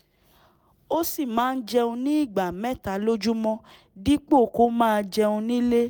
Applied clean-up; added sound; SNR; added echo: none; none; none; none.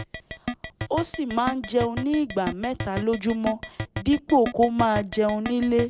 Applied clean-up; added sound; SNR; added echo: none; Keyboard (musical); 7 dB; none.